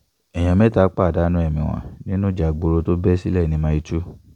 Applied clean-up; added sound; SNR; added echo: none; none; none; none.